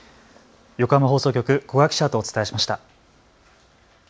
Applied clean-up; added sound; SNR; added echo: none; none; none; none.